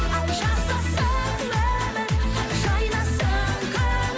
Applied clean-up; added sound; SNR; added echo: none; none; none; none.